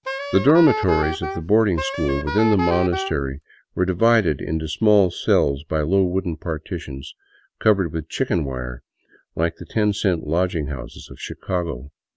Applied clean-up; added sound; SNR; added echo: none; Wind instrument, woodwind instrument; 6 dB; none.